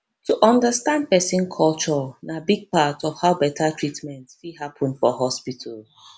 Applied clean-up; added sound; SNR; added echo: none; none; none; none.